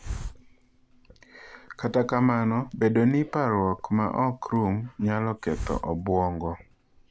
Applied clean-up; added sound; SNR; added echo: none; Hiss; 16 dB; none.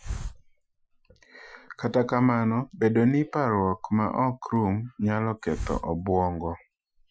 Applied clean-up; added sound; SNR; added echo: classical method Wiener filter.